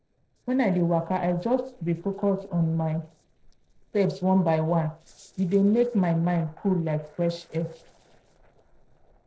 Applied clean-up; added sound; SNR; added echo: neural separator model SepFormer DNS4.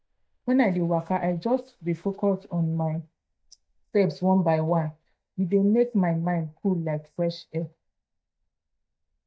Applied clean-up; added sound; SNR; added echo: neural mask model DeepFilterNet 3.